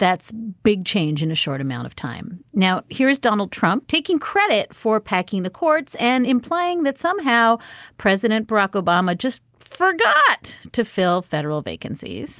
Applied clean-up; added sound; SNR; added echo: none; none; none; none.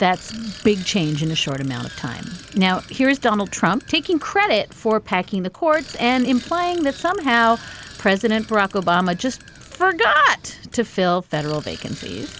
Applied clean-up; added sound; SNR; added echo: none; Bicycle; 19 dB; none.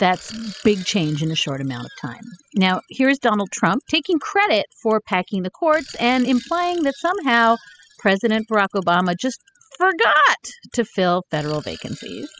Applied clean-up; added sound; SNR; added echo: classical method spectral subtraction.